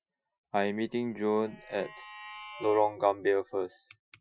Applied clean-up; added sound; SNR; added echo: classical method Wiener filter.